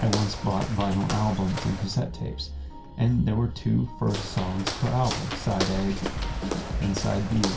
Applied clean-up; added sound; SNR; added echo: none; Walk, footsteps; 8 dB; reverberation time 0.2 s.